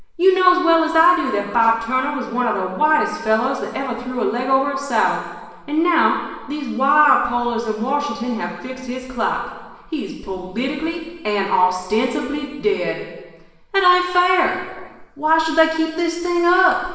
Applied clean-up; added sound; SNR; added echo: none; none; none; reverberation time 1.2 s.